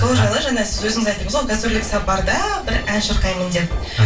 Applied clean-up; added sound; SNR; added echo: none; Alarm; 19 dB; reverberation time 0.2 s.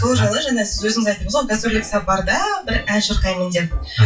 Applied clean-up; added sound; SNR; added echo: classical method WPE with log-MMSE.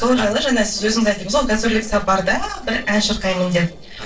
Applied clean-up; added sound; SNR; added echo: neural separator model SepFormer DNS4.